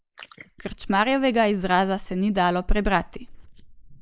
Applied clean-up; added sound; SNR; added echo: neural mask model Resemble Enhance denoiser.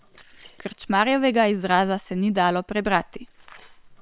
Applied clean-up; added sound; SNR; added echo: neural separator model SepFormer WHAM!.